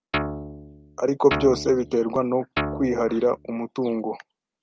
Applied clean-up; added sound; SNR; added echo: none; Guitar; 7 dB; none.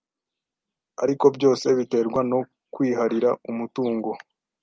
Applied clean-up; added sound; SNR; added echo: none; none; none; none.